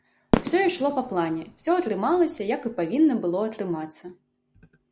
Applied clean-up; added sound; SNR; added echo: none; Fireworks; 6 dB; none.